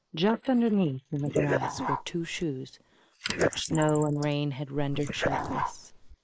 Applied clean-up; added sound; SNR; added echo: neural mask model Resemble Enhance denoiser.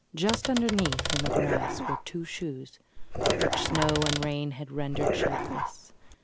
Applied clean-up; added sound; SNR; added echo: none; Typewriter + Dog; -2 dB; none.